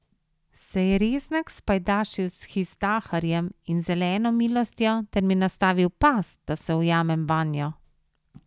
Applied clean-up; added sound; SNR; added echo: none; none; none; none.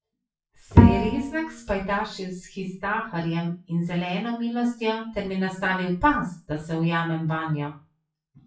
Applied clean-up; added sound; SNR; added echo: classical method WPE with log-MMSE.